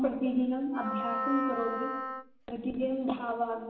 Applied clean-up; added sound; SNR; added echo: none; Wind instrument, woodwind instrument; 4 dB; reverberation time 0.9 s.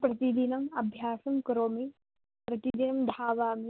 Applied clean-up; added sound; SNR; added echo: none; none; none; none.